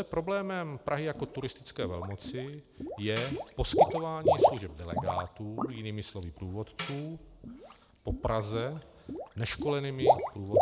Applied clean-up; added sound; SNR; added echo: none; Water / Liquid + Tambourine; -3 dB; none.